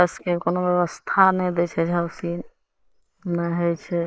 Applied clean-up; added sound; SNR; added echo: neural mask model Resemble Enhance denoiser.